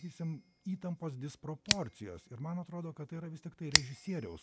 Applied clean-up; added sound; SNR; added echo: none; Scissors; -2 dB; none.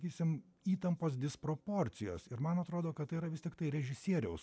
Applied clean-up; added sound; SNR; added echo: none; none; none; none.